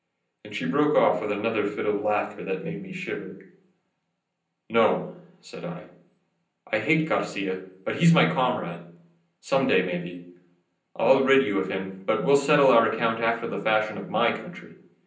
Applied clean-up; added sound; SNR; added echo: none; none; none; reverberation time 0.6 s.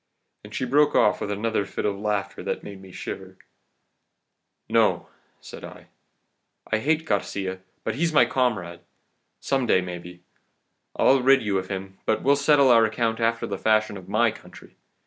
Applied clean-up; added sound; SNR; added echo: none; none; none; none.